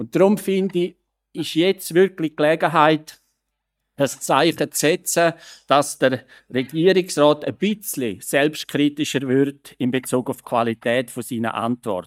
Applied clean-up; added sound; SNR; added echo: neural mask model DeepFilterNet 3.